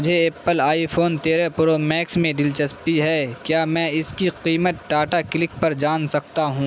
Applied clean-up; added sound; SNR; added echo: none; none; none; none.